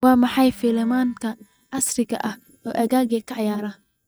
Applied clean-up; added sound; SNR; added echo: neural mask model DeepFilterNet 3.